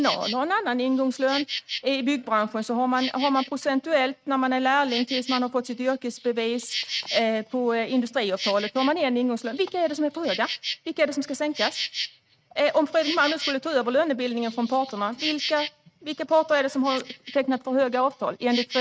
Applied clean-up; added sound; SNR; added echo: neural mask model RNNoise.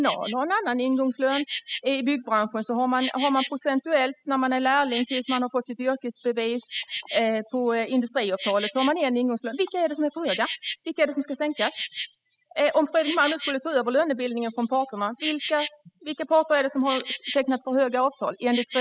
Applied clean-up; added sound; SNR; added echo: classical method spectral subtraction.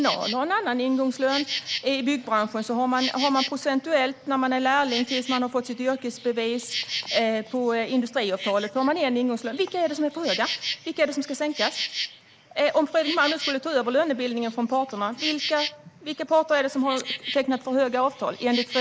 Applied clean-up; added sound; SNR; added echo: neural mask model Resemble Enhance denoiser.